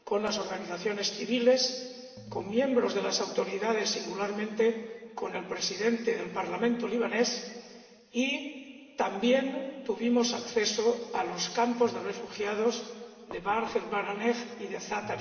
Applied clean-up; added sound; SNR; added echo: none; Knock; 18 dB; reverberation time 2.0 s.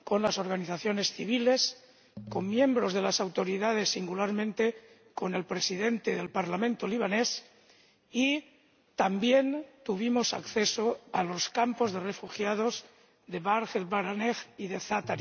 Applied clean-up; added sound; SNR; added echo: none; none; none; none.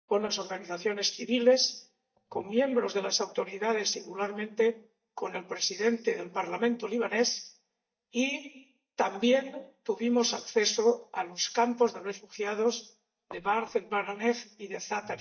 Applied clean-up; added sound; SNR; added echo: neural mask model DeepFilterNet 3.